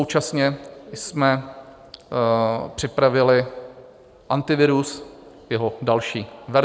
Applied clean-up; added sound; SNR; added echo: none; none; none; none.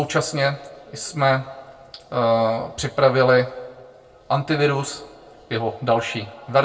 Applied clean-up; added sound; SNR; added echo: none; none; none; reverberation time 0.2 s.